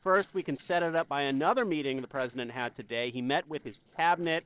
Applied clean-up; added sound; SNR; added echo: neural separator model SepFormer DNS4.